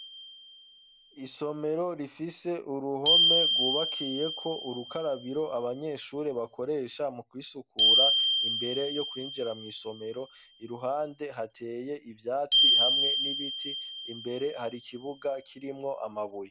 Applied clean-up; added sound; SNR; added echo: none; Glockenspiel; -4 dB; none.